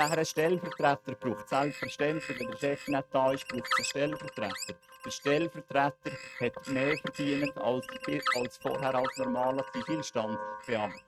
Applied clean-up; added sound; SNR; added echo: neural mask model RNNoise.